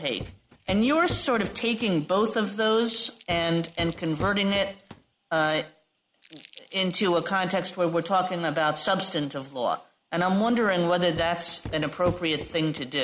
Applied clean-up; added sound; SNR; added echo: none; Crumpling, crinkling + Walk, footsteps; 14 dB; none.